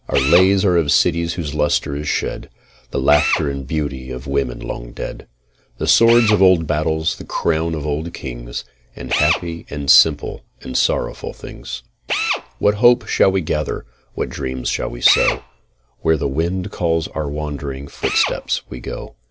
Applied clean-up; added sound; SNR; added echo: none; Drill; 10 dB; none.